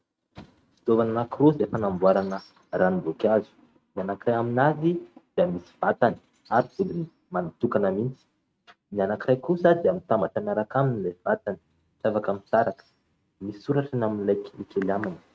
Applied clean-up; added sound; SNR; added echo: neural mask model RNNoise.